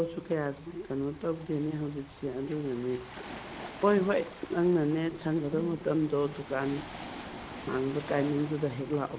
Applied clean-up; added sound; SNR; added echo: none; Waves, surf; 14 dB; none.